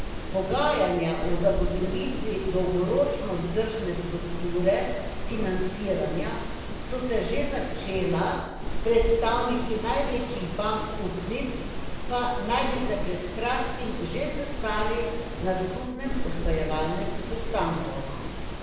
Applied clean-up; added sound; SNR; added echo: none; Insect; 0 dB; reverberation time 0.9 s.